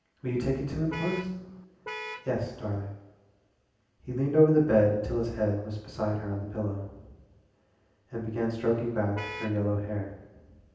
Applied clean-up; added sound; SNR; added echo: none; Vehicle horn, car horn, honking; 11 dB; reverberation time 0.9 s.